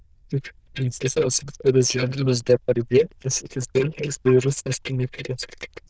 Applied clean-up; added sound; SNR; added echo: neural diffusion model UNIVERSE++.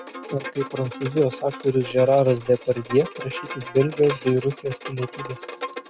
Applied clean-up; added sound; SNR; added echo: none; Bowed string instrument; 13 dB; none.